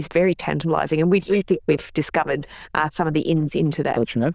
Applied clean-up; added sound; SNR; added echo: neural diffusion model UNIVERSE++.